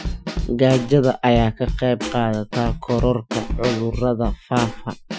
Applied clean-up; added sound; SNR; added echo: classical method Wiener filter.